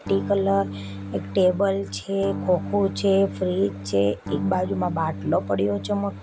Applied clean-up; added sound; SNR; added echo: none; Electric guitar / Strum; 9 dB; none.